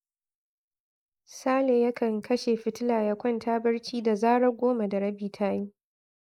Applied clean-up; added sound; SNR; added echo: neural mask model Resemble Enhance denoiser.